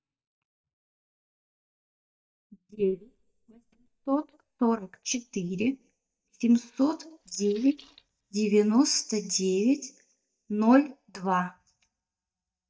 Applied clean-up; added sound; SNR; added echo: neural mask model DeepFilterNet 3.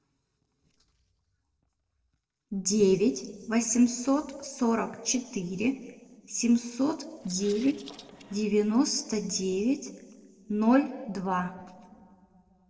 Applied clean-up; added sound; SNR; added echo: neural separator model SepFormer DNS4.